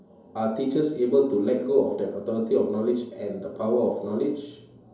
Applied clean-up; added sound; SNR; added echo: none; none; none; reverberation time 2.8 s.